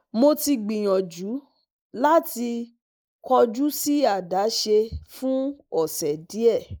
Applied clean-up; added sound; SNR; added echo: neural mask model Resemble Enhance denoiser.